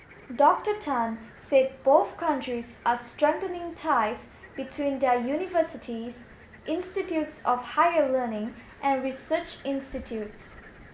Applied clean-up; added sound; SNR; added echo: none; Cricket; 19 dB; none.